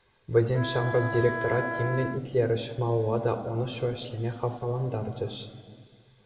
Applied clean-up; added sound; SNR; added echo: none; Wind instrument, woodwind instrument; 6 dB; reverberation time 1.8 s.